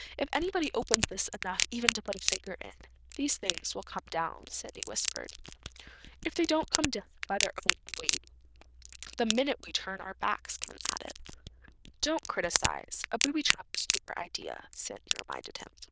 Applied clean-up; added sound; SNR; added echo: neural diffusion model UNIVERSE++.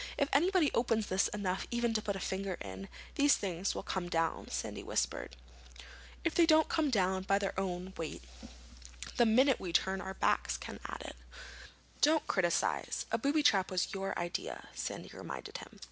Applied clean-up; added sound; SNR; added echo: none; none; none; none.